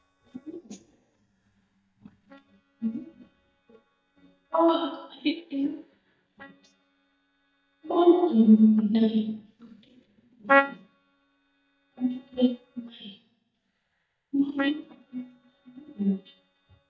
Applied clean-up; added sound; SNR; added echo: neural mask model DeepFilterNet 3.